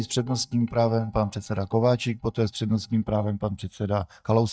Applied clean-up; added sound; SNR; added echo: neural mask model DeepFilterNet 3.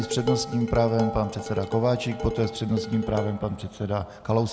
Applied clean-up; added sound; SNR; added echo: none; Dishes, pots, and pans; 9 dB; none.